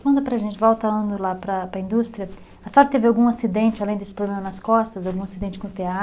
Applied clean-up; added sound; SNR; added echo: none; none; none; none.